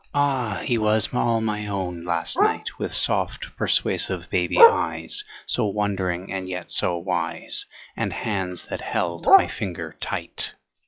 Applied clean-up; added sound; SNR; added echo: classical method log-MMSE.